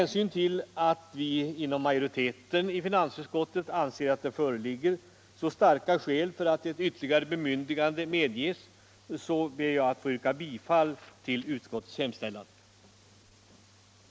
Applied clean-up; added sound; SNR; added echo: none; none; none; none.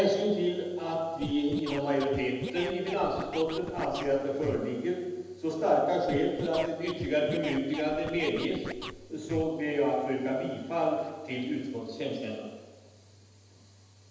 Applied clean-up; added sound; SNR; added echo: none; Scratching (performance technique); 10 dB; reverberation time 1.1 s.